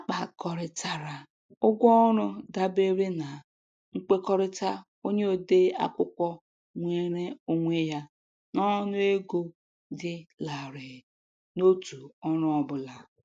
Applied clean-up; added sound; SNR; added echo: neural mask model Resemble Enhance denoiser.